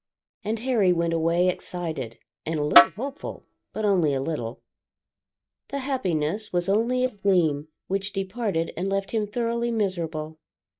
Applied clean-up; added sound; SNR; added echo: neural mask model DeepFilterNet 3.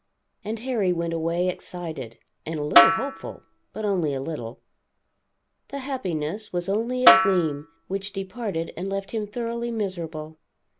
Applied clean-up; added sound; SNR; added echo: none; Snare drum; -3 dB; none.